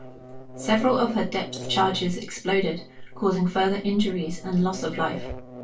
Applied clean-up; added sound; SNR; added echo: none; Buzz; 14 dB; reverberation time 0.2 s.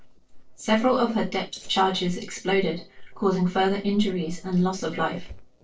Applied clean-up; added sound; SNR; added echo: neural separator model SepFormer DNS4.